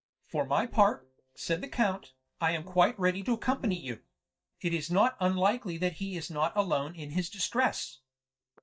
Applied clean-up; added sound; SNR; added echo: neural mask model DeepFilterNet 3.